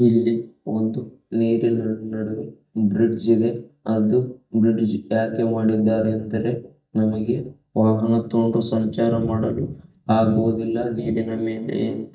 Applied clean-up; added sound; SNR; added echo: neural mask model DeepFilterNet 3.